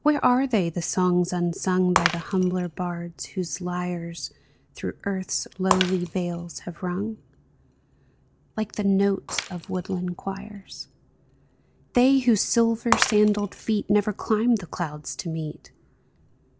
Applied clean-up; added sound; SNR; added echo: none; Shatter; 10 dB; none.